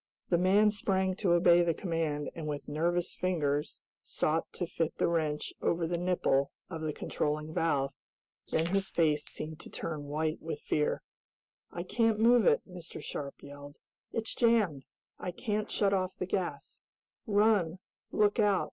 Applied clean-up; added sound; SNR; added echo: neural mask model Resemble Enhance denoiser.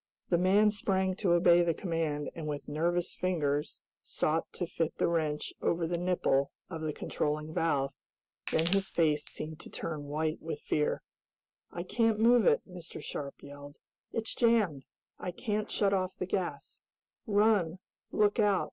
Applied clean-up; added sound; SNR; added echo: none; Crushing; 13 dB; none.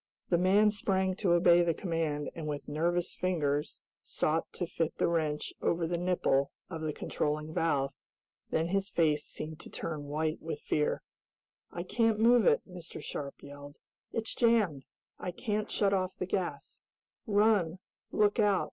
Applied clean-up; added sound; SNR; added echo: none; none; none; none.